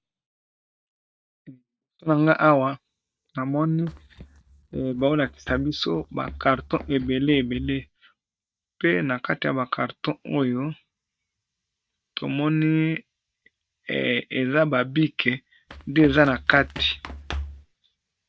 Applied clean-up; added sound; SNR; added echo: neural mask model DeepFilterNet 3.